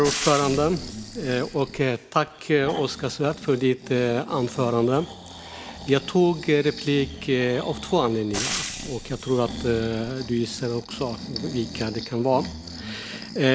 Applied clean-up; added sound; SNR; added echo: none; Frying (food) + Breathing; 11 dB; none.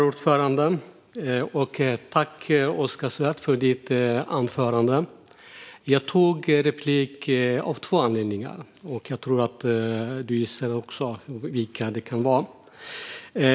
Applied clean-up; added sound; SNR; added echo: none; none; none; none.